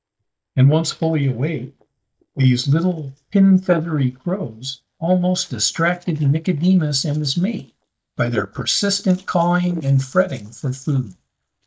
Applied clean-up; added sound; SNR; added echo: neural mask model DeepFilterNet 3.